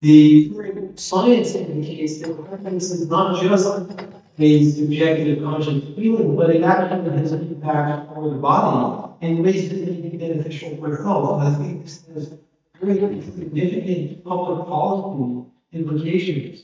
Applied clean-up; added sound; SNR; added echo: neural mask model DeepFilterNet 3.